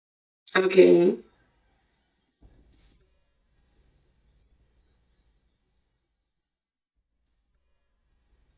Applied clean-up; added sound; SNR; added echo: neural mask model DeepFilterNet 3.